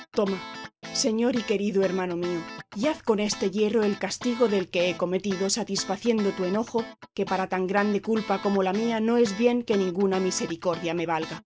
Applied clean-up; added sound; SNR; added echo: none; Guitar; 15 dB; none.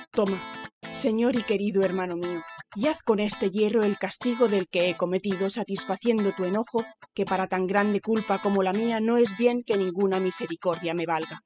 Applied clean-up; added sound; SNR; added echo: classical method spectral subtraction.